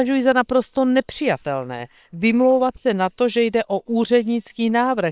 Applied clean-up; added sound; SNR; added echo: neural separator model SepFormer WHAM!.